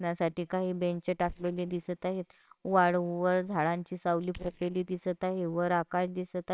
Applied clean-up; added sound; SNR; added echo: neural separator model SepFormer WHAMR!.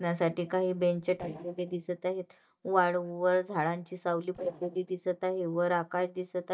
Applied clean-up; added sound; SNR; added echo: neural mask model DeepFilterNet 3.